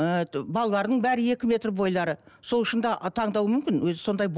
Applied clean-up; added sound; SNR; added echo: none; none; none; none.